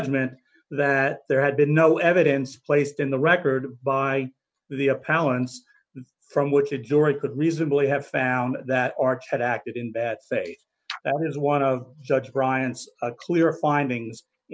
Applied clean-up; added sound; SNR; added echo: none; none; none; none.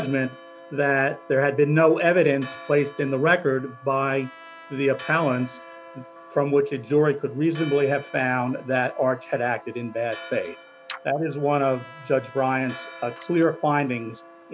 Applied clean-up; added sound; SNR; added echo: none; Church bell + Trumpet; 19 dB; none.